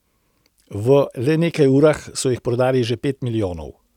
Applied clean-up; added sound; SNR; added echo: none; none; none; none.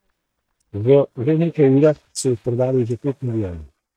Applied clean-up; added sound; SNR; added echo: neural mask model DeepFilterNet 3.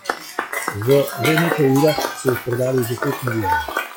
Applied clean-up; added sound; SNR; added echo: classical method log-MMSE.